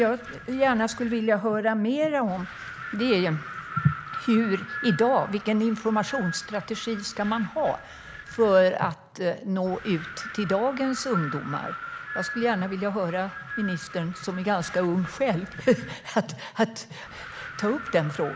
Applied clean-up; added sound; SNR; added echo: none; Wind; 12 dB; none.